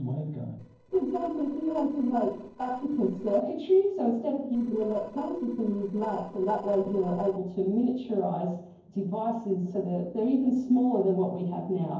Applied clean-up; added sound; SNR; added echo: neural separator model SepFormer DNS4.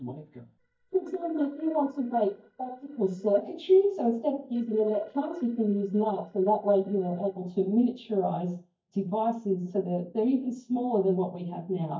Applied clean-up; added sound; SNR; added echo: neural mask model DeepFilterNet 3.